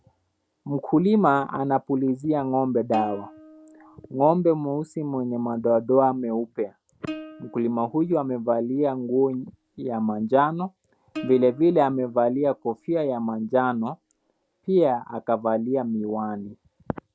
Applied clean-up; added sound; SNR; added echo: none; Plucked string instrument; 19 dB; none.